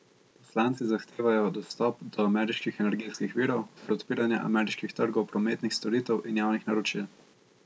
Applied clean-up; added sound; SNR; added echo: none; none; none; none.